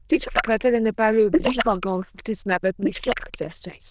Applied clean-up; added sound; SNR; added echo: neural diffusion model UNIVERSE++.